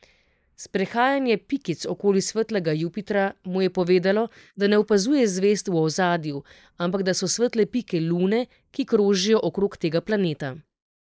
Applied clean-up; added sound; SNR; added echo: neural mask model Resemble Enhance denoiser.